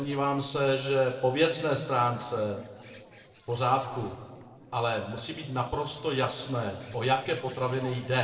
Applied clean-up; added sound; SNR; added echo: neural separator model SepFormer DNS4.